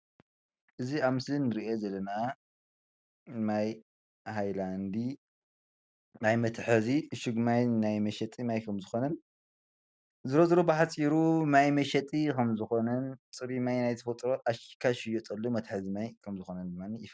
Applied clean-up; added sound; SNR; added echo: none; none; none; none.